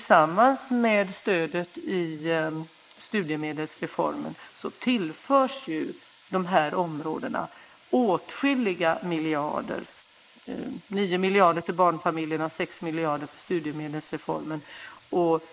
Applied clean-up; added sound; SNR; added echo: neural mask model Resemble Enhance denoiser.